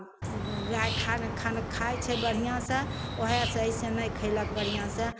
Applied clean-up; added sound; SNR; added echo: none; Bird; 2 dB; none.